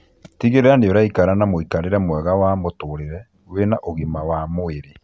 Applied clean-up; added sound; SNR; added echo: none; none; none; none.